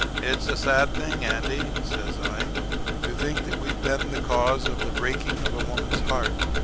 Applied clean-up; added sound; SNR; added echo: none; Tick-tock; -3 dB; none.